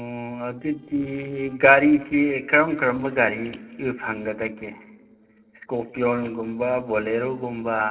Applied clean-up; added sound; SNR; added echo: neural separator model SepFormer DNS4.